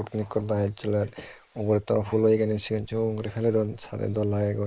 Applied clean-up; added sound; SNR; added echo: neural mask model Resemble Enhance denoiser.